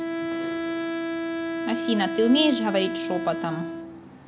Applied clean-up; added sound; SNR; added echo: none; Wind instrument, woodwind instrument; 3 dB; none.